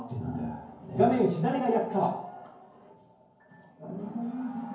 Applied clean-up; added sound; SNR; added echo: none; none; none; reverberation time 0.9 s.